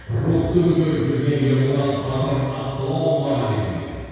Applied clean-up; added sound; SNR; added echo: none; none; none; reverberation time 2.0 s.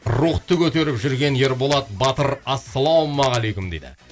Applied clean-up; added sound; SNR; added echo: none; none; none; none.